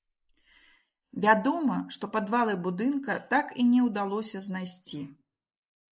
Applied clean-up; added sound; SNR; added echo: neural mask model Resemble Enhance denoiser.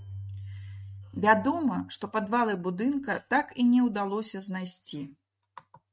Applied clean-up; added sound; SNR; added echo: neural mask model RNNoise.